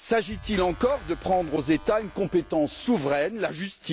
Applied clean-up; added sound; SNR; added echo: none; Clapping; 18 dB; none.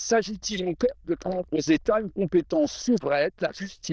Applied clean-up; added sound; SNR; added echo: neural diffusion model UNIVERSE++.